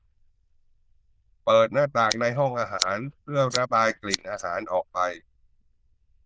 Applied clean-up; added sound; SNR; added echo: neural diffusion model UNIVERSE++.